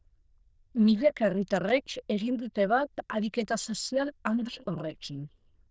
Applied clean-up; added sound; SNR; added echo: neural diffusion model UNIVERSE++.